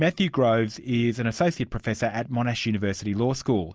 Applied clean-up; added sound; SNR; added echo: none; none; none; none.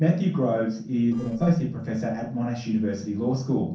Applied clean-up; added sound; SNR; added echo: neural separator model SepFormer DNS4.